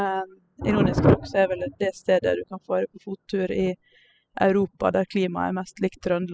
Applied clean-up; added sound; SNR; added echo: classical method spectral subtraction.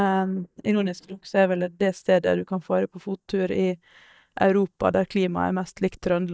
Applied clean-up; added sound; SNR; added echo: neural mask model DeepFilterNet 3.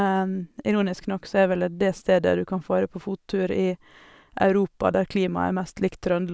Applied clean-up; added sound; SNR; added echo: none; none; none; none.